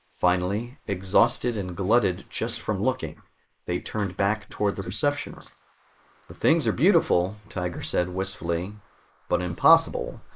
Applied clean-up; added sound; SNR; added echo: neural mask model Resemble Enhance denoiser.